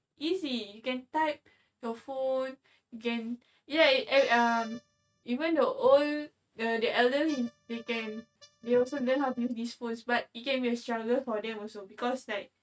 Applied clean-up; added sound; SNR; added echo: neural mask model RNNoise.